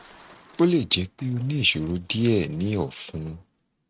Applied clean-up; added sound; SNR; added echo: neural mask model RNNoise.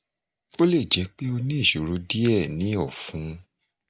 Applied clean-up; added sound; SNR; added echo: none; none; none; none.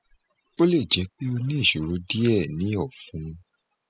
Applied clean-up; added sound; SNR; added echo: classical method spectral subtraction.